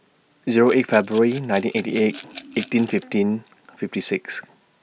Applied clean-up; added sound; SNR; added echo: none; Rattle / Glass; 12 dB; none.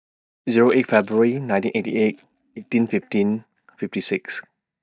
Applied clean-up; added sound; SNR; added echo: neural mask model DeepFilterNet 3.